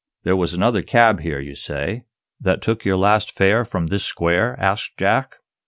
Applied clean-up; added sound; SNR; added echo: none; none; none; none.